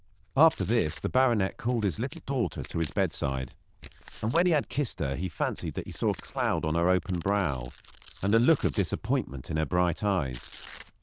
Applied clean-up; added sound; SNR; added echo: neural diffusion model UNIVERSE++.